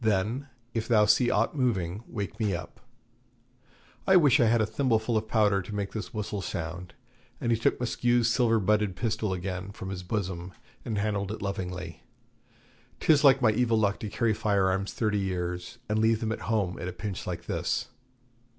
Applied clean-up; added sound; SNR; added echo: none; none; none; none.